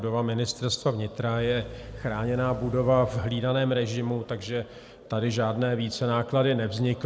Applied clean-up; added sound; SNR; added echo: none; Engine / Car; 17 dB; none.